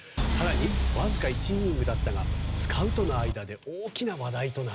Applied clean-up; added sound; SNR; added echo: none; Engine; -4 dB; none.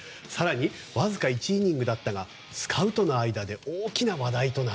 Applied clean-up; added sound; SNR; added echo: none; none; none; none.